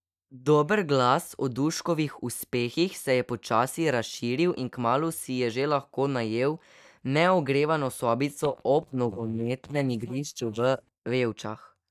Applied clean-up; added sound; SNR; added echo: neural mask model DeepFilterNet 3.